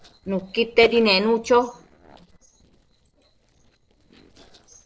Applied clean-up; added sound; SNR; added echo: neural separator model SepFormer DNS4.